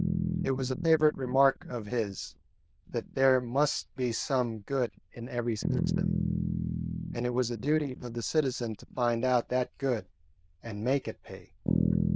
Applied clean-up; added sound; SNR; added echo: neural diffusion model UNIVERSE++.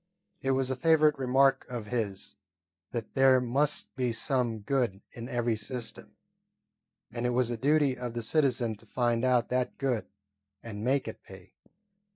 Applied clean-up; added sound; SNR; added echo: neural mask model DeepFilterNet 3.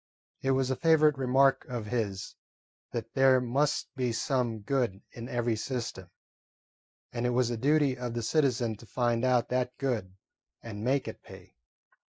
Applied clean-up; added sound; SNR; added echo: neural mask model Resemble Enhance denoiser.